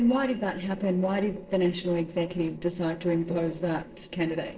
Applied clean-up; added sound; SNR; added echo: neural separator model SepFormer DNS4.